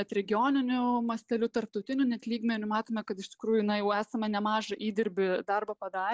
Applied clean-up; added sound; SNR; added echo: none; none; none; none.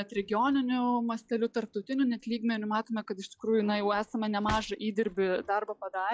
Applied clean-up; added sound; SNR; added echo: classical method log-MMSE.